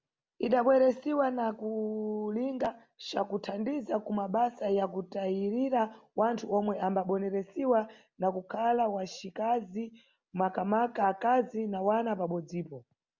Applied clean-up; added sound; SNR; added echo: none; none; none; none.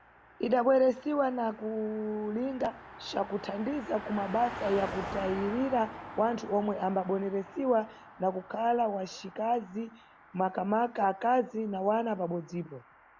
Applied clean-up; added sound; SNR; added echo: none; Car passing by; 15 dB; none.